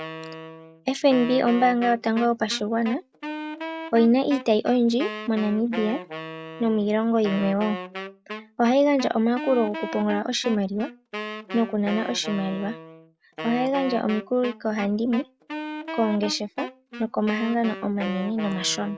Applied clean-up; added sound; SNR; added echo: none; Wind instrument, woodwind instrument; 11 dB; none.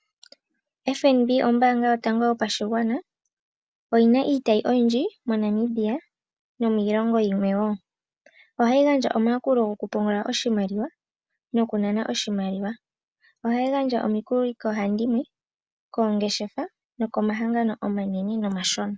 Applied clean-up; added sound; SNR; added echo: none; none; none; none.